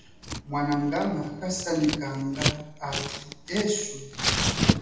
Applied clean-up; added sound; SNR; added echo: none; Scissors; 1 dB; reverberation time 0.8 s.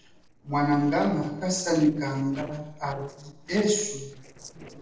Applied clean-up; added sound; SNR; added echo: neural separator model SepFormer DNS4.